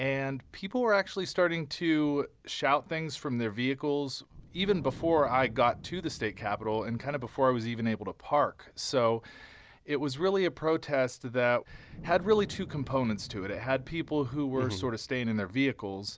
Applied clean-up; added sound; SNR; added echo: none; Wind; 20 dB; none.